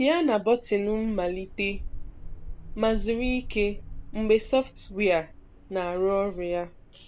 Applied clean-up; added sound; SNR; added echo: none; Wind; 10 dB; none.